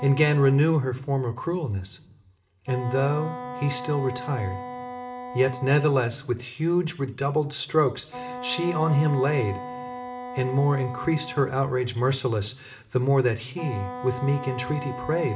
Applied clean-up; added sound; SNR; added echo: none; Wind instrument, woodwind instrument; 12 dB; reverberation time 1.1 s.